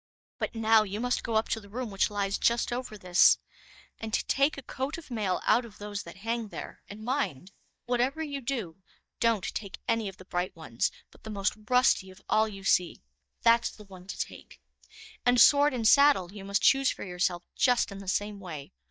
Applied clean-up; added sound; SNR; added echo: neural mask model DeepFilterNet 3.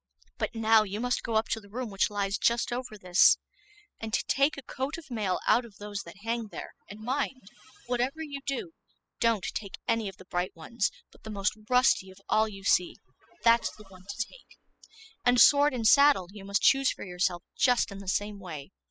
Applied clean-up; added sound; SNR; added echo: classical method spectral subtraction.